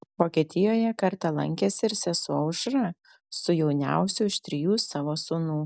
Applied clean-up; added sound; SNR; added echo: none; none; none; none.